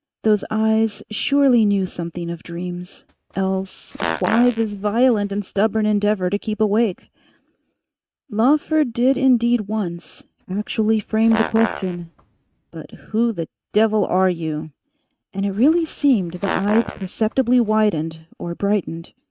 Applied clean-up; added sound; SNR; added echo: neural mask model RNNoise.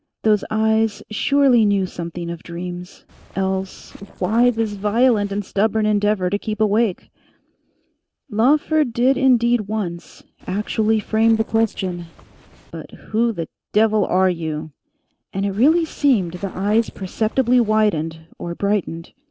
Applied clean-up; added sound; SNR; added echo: neural separator model SepFormer DNS4.